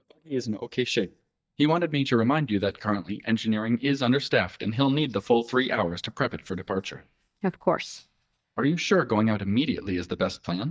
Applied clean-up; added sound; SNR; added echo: neural mask model DeepFilterNet 3.